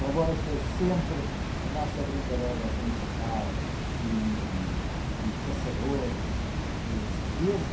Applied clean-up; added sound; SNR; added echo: none; Water; -2 dB; reverberation time 0.5 s.